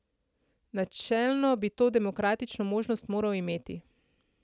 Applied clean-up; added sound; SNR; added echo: none; none; none; none.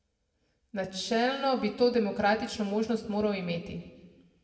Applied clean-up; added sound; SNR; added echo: none; none; none; reverberation time 1.1 s.